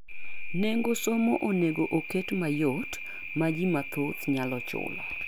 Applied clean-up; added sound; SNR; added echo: none; none; none; none.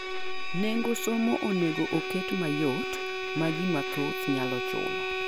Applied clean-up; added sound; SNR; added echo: none; Bowed string instrument; 5 dB; none.